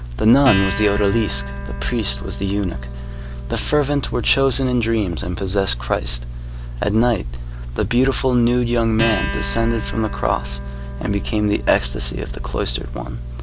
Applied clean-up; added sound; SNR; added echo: none; Acoustic guitar; 13 dB; none.